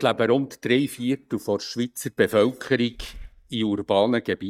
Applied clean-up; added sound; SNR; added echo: neural mask model DeepFilterNet 3.